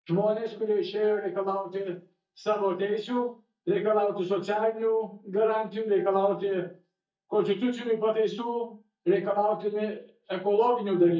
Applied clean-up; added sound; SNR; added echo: neural mask model DeepFilterNet 3.